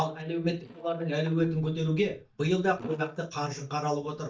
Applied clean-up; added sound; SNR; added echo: neural mask model DeepFilterNet 3.